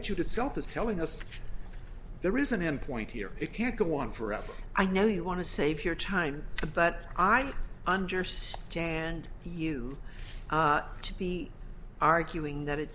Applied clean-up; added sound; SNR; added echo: none; none; none; none.